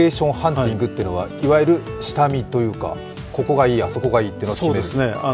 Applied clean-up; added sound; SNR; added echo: none; none; none; none.